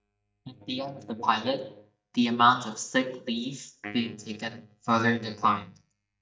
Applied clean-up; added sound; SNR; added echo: neural mask model DeepFilterNet 3.